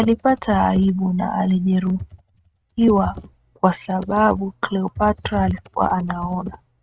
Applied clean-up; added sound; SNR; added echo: neural mask model RNNoise.